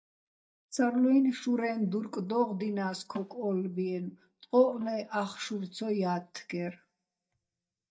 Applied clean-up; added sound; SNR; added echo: neural mask model DeepFilterNet 3.